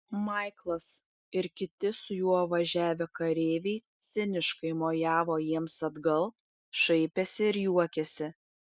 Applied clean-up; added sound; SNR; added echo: none; none; none; none.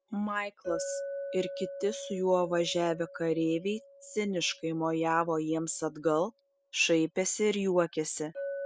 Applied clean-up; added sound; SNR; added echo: none; Chink, clink; 13 dB; none.